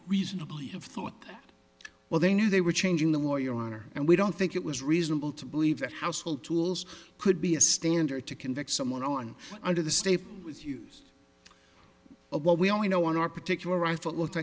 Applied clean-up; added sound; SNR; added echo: none; none; none; none.